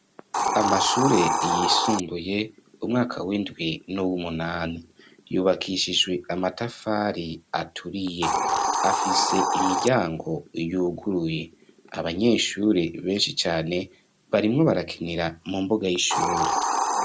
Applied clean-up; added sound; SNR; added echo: none; Hiss; 3 dB; none.